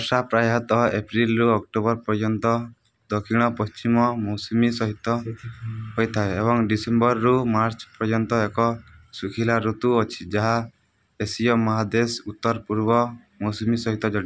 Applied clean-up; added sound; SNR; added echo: none; none; none; none.